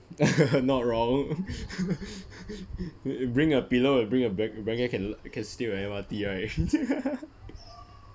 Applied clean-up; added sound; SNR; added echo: none; none; none; none.